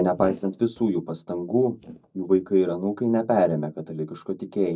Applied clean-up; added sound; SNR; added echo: neural mask model DeepFilterNet 3.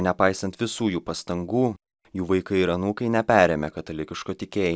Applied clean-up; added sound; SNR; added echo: none; none; none; none.